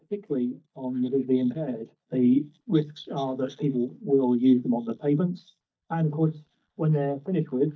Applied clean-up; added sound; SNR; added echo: neural mask model DeepFilterNet 3.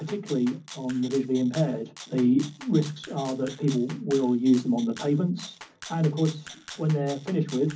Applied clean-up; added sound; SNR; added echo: none; Rattle (instrument); 19 dB; reverberation time 0.4 s.